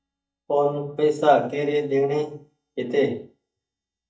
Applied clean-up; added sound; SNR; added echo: neural mask model DeepFilterNet 3.